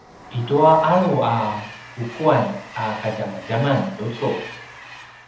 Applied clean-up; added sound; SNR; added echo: none; Train; 17 dB; reverberation time 0.7 s.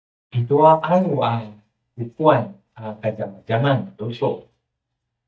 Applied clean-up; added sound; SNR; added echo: neural mask model DeepFilterNet 3.